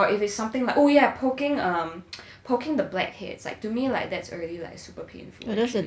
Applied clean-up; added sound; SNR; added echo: none; none; none; none.